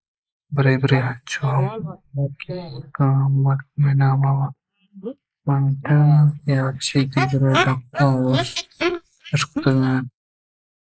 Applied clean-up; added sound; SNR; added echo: neural mask model Resemble Enhance denoiser.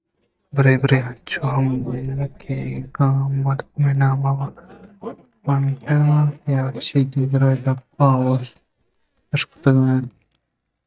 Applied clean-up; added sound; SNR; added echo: neural mask model DeepFilterNet 3.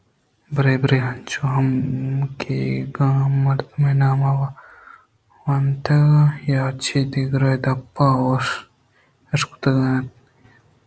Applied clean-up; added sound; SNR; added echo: none; none; none; none.